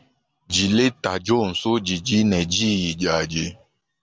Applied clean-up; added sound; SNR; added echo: none; none; none; none.